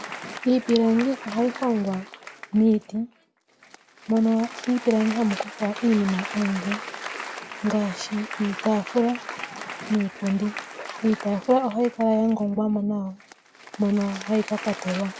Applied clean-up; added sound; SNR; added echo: none; Applause; 13 dB; none.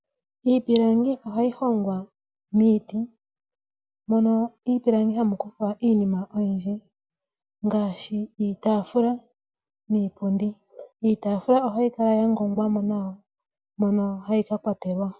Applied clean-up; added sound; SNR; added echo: none; none; none; none.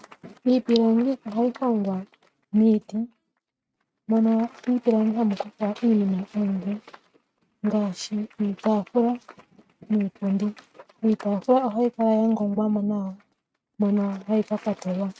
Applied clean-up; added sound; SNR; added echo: neural mask model RNNoise.